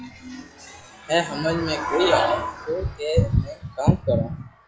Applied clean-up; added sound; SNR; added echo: classical method log-MMSE.